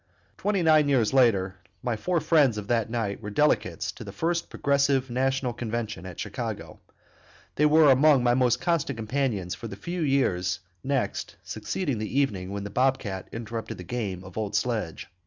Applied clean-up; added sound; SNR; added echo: none; none; none; none.